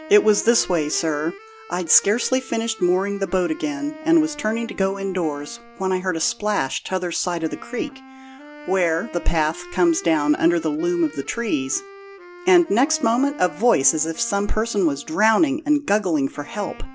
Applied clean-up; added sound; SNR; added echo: none; Wind instrument, woodwind instrument; 20 dB; none.